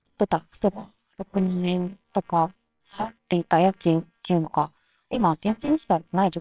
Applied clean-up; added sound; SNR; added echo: neural separator model SepFormer WHAMR!.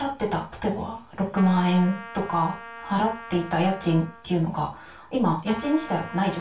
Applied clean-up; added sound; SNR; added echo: none; Trumpet; 17 dB; reverberation time 0.3 s.